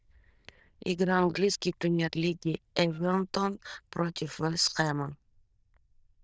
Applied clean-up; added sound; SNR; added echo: neural diffusion model UNIVERSE++.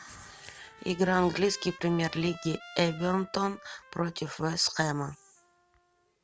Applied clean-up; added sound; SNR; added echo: none; Trumpet; 20 dB; none.